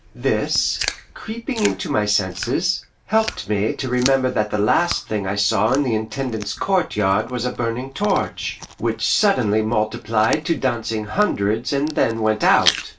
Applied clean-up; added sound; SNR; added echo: none; Chewing, mastication; 13 dB; reverberation time 0.2 s.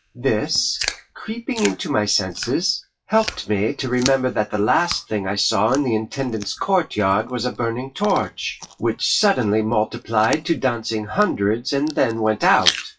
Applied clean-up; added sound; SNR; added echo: classical method WPE with log-MMSE.